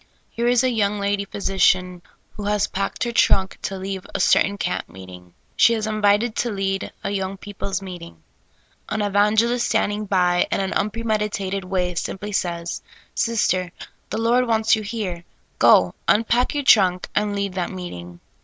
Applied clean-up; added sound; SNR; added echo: none; none; none; none.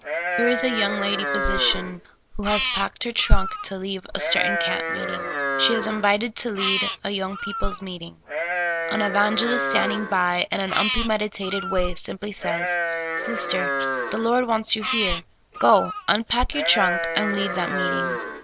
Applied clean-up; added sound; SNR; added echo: none; Livestock, farm animals, working animals; 4 dB; none.